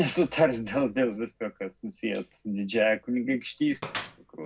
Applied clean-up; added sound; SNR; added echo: none; Gunshot, gunfire; 17 dB; reverberation time 0.3 s.